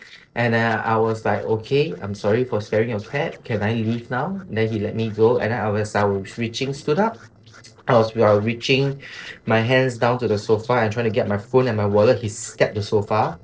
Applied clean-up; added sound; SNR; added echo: neural separator model SepFormer DNS4.